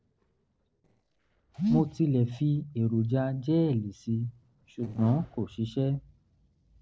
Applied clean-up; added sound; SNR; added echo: neural separator model SepFormer DNS4.